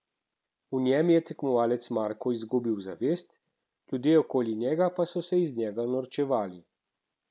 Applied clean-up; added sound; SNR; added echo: none; none; none; none.